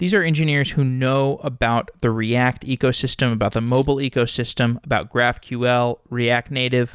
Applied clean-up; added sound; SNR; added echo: none; Coin (dropping); 17 dB; none.